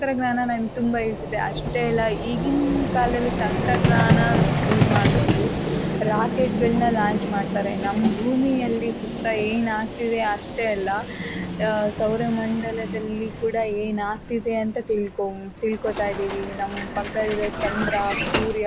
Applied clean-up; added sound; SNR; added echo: none; Vehicle; 1 dB; none.